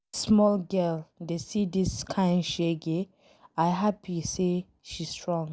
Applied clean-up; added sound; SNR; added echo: none; none; none; none.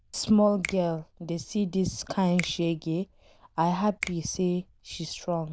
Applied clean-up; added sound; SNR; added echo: neural diffusion model UNIVERSE++.